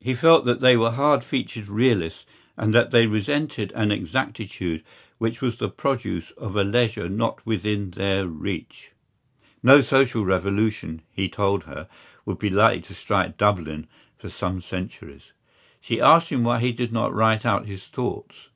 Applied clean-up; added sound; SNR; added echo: none; none; none; none.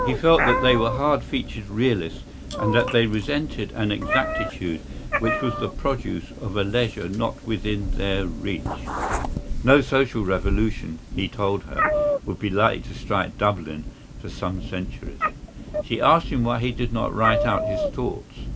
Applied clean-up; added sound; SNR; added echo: none; Meow; 4 dB; none.